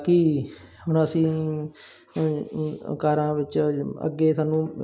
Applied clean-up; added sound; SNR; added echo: none; none; none; none.